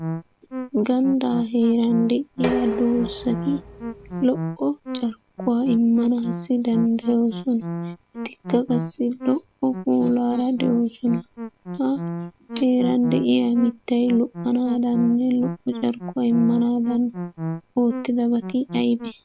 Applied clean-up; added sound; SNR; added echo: none; Musical instrument + Dishes, pots, and pans; 10 dB; none.